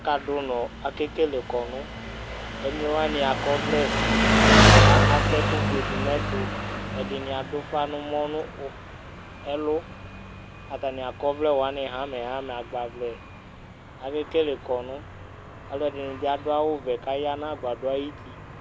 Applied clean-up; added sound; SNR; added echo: none; Engine; -3 dB; none.